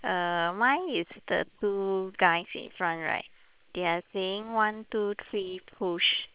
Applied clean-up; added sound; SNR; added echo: neural separator model SepFormer WHAM!.